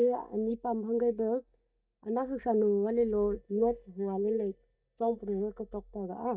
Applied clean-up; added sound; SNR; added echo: neural mask model DeepFilterNet 3.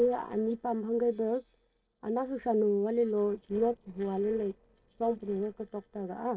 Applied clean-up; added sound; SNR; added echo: neural separator model SepFormer DNS4.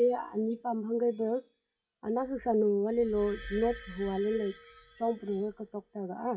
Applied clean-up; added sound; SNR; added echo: classical method WPE with log-MMSE.